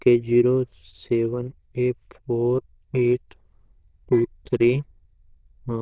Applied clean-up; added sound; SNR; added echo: neural diffusion model UNIVERSE++.